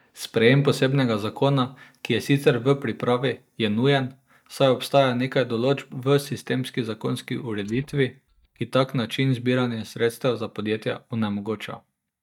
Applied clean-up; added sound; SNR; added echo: neural mask model DeepFilterNet 3.